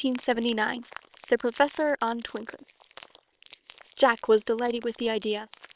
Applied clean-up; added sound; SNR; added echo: neural separator model SepFormer WHAM!.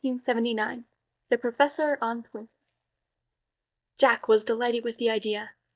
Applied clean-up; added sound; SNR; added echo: neural mask model DeepFilterNet 3.